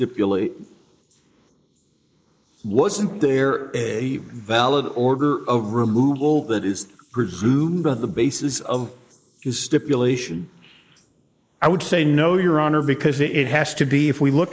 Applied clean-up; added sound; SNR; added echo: neural mask model Resemble Enhance denoiser.